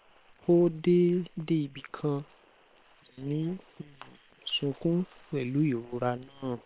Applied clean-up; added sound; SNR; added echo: neural separator model SepFormer WHAM!.